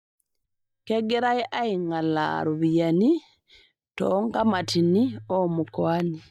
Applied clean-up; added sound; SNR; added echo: neural mask model DeepFilterNet 3.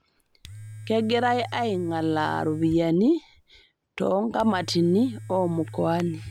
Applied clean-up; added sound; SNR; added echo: none; Domestic sounds, home sounds; 16 dB; none.